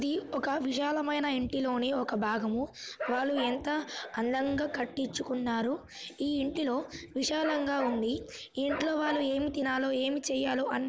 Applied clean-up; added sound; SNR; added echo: none; Bark; 9 dB; none.